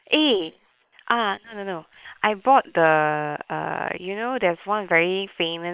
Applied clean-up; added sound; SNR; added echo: neural separator model SepFormer WHAM!.